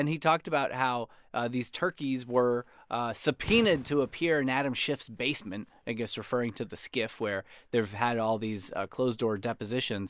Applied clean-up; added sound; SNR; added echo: none; Fireworks; 15 dB; none.